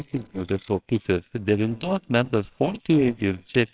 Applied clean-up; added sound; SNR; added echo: neural separator model SepFormer WHAMR!.